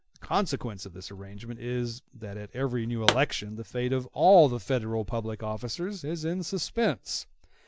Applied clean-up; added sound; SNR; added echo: none; Explosion; 2 dB; none.